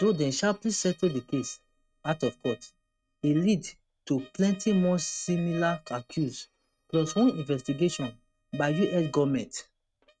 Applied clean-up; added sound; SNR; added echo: neural mask model RNNoise.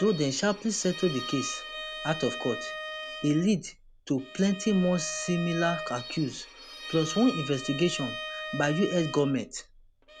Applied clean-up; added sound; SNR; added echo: none; Bowed string instrument; 10 dB; none.